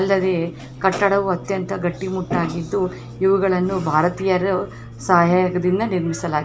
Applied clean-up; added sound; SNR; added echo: none; Fixed-wing aircraft, airplane; 17 dB; none.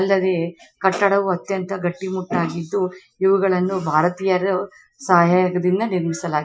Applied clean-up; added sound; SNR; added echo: classical method Wiener filter.